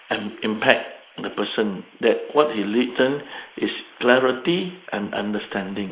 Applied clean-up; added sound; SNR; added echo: neural mask model Resemble Enhance denoiser.